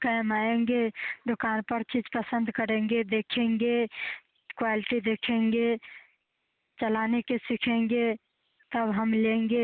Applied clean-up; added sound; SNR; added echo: none; none; none; none.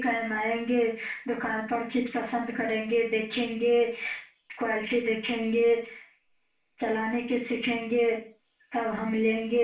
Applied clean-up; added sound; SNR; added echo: none; none; none; reverberation time 0.4 s.